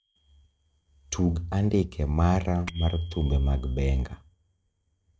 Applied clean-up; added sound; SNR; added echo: neural mask model RNNoise.